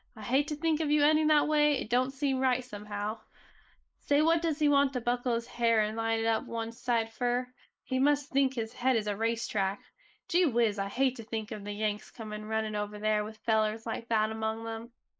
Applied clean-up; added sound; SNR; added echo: neural mask model Resemble Enhance denoiser.